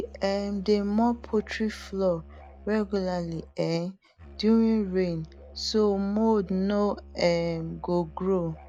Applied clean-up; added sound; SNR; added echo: none; Musical instrument; 20 dB; none.